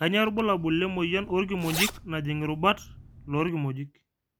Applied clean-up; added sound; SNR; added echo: none; Zipper (clothing); 11 dB; none.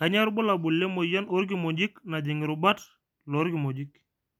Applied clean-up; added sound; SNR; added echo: none; none; none; none.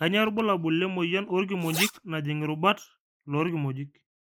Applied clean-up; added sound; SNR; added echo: neural mask model Resemble Enhance denoiser.